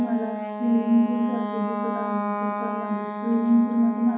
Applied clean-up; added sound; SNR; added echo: none; Wind instrument, woodwind instrument; 6 dB; reverberation time 0.6 s.